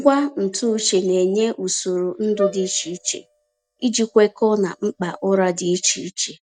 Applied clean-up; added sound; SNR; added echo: neural mask model DeepFilterNet 3.